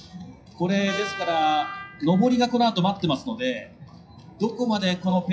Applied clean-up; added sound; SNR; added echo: classical method WPE with log-MMSE.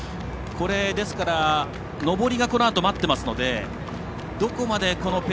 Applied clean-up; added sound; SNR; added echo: none; none; none; none.